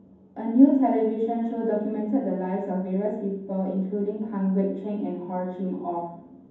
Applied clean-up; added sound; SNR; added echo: none; none; none; reverberation time 1.2 s.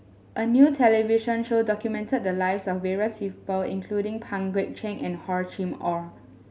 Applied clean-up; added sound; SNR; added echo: none; none; none; none.